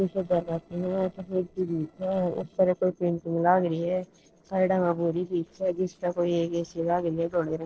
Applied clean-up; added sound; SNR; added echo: neural separator model SepFormer DNS4.